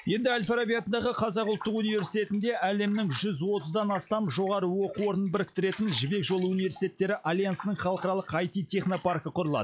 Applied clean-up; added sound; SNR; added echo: classical method log-MMSE.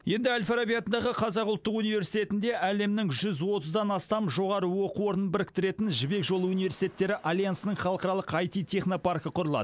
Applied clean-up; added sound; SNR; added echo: none; none; none; none.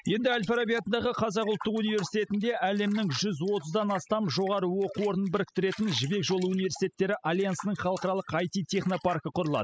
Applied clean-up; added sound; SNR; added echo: classical method spectral subtraction.